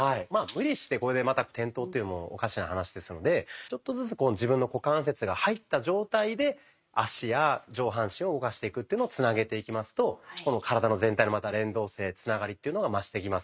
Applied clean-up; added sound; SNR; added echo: neural mask model RNNoise.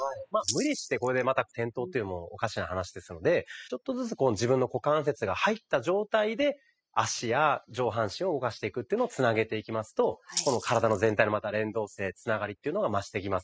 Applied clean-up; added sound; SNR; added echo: classical method spectral subtraction.